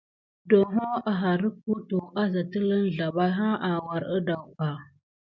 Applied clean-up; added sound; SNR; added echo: none; none; none; none.